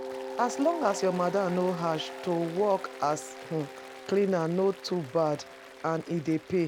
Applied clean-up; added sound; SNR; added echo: none; Applause + Mallet percussion; 12 dB; none.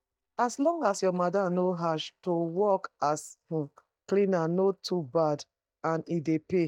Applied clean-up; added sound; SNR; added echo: neural mask model DeepFilterNet 3.